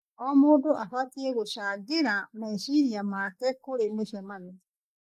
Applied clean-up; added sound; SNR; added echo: neural mask model Resemble Enhance denoiser.